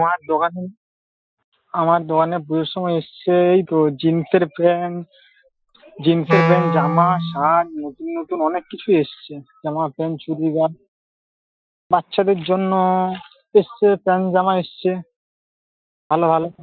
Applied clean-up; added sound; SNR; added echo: classical method Wiener filter.